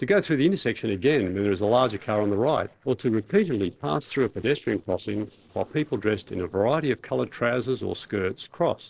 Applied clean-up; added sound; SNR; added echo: neural separator model SepFormer DNS4.